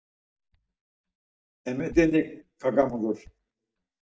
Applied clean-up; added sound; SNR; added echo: neural mask model DeepFilterNet 3.